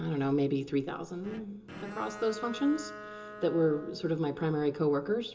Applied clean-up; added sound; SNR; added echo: none; Bowed string instrument; 14 dB; reverberation time 0.2 s.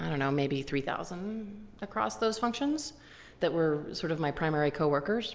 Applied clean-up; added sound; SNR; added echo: none; none; none; none.